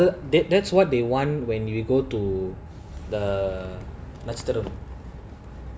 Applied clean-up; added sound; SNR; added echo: none; none; none; none.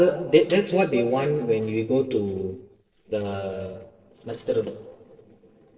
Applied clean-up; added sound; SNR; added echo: neural separator model SepFormer DNS4.